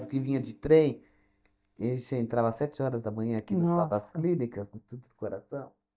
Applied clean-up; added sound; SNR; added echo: neural mask model DeepFilterNet 3.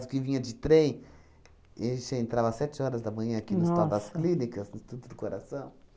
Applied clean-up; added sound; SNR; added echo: none; none; none; none.